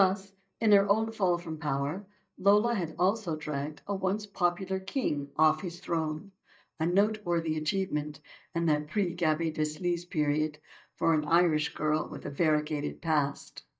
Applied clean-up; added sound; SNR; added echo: neural mask model DeepFilterNet 3.